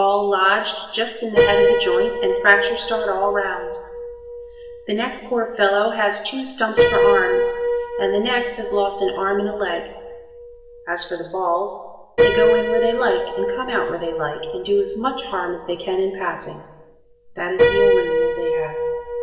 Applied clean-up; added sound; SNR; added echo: none; Piano; 0 dB; reverberation time 1.1 s.